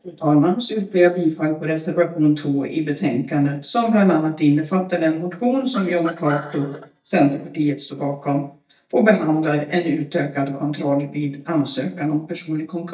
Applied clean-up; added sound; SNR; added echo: neural mask model DeepFilterNet 3.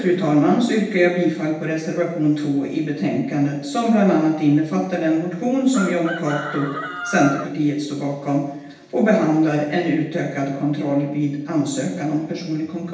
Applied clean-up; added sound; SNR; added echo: none; Chicken, rooster; 10 dB; reverberation time 0.9 s.